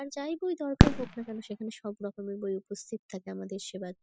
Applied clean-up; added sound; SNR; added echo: classical method spectral subtraction.